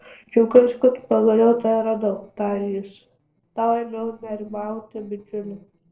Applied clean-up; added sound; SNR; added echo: neural separator model SepFormer DNS4.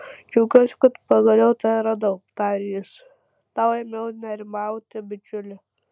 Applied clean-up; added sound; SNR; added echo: none; none; none; none.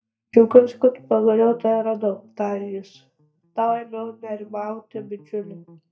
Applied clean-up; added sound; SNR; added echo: neural mask model DeepFilterNet 3.